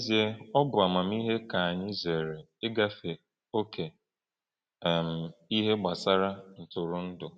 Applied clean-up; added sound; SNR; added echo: none; none; none; none.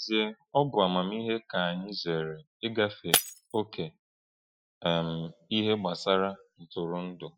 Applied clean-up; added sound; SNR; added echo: classical method Wiener filter.